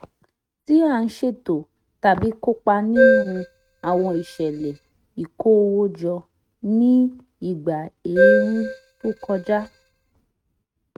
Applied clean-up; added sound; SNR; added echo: neural mask model RNNoise.